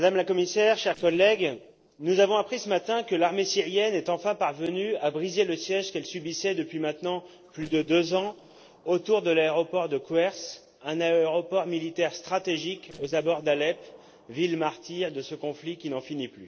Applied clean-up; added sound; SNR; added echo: neural separator model SepFormer DNS4.